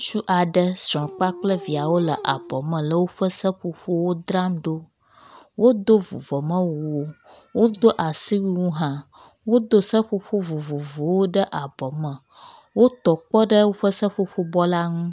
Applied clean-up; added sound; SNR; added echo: none; Dog; 15 dB; none.